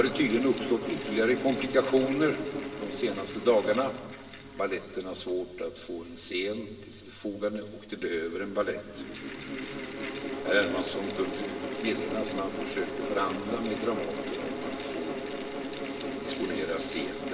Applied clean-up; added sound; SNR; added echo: none; Mechanical fan; 6 dB; reverberation time 1.3 s.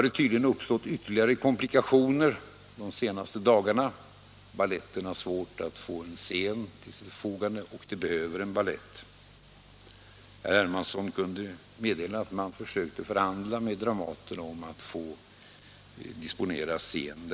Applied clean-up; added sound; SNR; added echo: none; none; none; none.